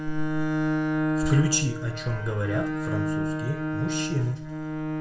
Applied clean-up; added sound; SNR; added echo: none; Bowed string instrument; 0 dB; reverberation time 0.4 s.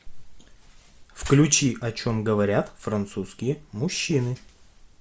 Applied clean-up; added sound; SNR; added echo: none; none; none; none.